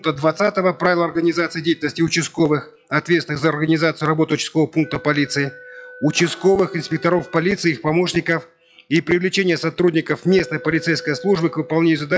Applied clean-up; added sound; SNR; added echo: classical method log-MMSE.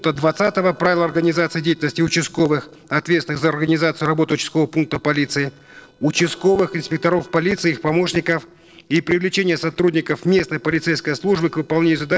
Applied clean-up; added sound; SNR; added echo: neural separator model SepFormer DNS4.